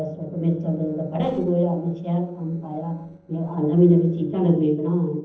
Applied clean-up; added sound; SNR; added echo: neural separator model SepFormer DNS4.